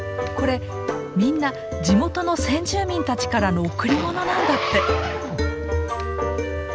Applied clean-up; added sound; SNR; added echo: none; Zipper (clothing); 10 dB; none.